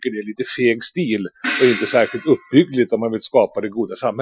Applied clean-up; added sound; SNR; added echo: classical method Wiener filter.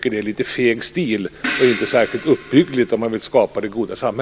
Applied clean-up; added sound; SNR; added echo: none; Crash cymbal; 9 dB; none.